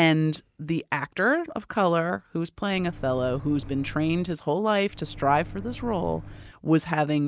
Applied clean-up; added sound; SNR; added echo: none; Microwave oven; 14 dB; none.